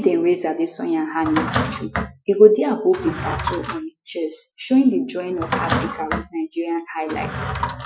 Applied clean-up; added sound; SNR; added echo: classical method Wiener filter.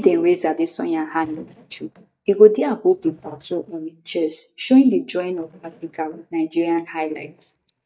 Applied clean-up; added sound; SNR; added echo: neural mask model DeepFilterNet 3.